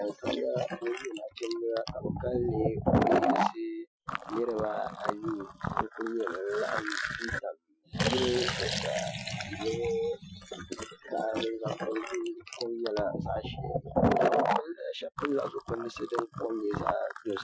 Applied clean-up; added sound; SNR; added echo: classical method Wiener filter.